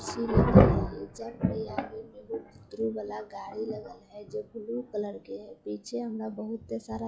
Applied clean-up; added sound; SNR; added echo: classical method log-MMSE.